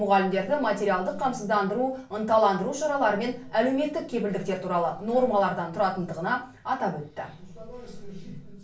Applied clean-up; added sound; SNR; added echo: none; none; none; reverberation time 0.3 s.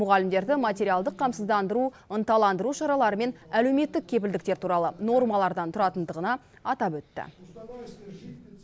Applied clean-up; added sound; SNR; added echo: none; none; none; none.